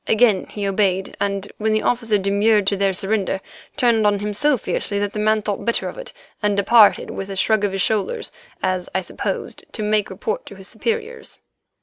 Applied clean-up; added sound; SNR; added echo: none; none; none; none.